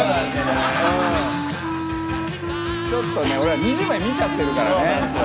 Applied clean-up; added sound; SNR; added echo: none; Wind instrument, woodwind instrument; 5 dB; none.